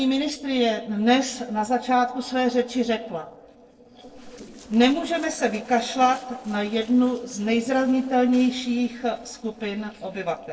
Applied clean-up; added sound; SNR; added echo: neural separator model SepFormer DNS4.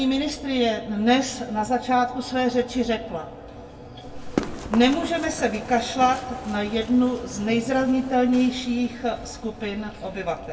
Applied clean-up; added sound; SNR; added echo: none; Run; 14 dB; reverberation time 0.2 s.